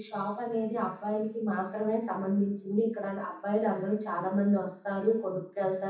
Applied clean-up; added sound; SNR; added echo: none; none; none; reverberation time 0.7 s.